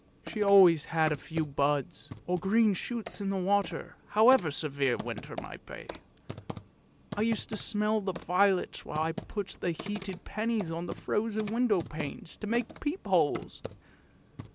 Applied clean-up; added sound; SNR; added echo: none; Computer keyboard; 14 dB; none.